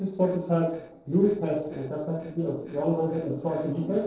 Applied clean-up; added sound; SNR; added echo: neural separator model SepFormer DNS4.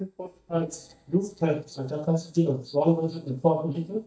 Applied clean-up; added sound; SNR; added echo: neural mask model DeepFilterNet 3.